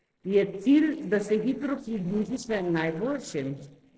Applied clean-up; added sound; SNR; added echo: neural separator model SepFormer DNS4.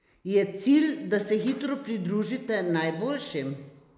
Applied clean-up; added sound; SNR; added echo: none; none; none; none.